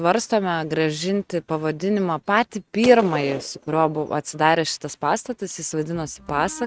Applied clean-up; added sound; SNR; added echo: neural mask model RNNoise.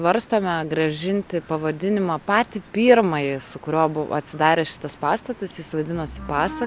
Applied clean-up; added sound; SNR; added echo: none; none; none; none.